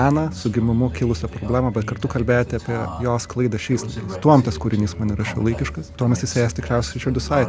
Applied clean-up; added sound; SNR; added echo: none; none; none; none.